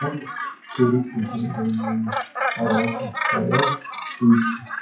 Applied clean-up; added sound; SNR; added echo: classical method WPE with log-MMSE.